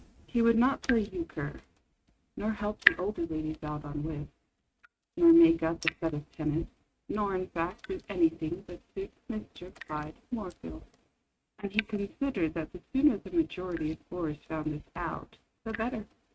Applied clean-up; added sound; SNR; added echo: neural mask model RNNoise.